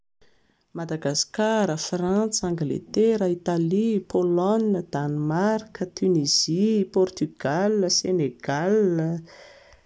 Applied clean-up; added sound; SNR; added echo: none; none; none; none.